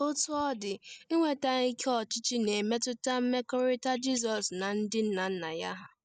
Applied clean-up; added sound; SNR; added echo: none; none; none; none.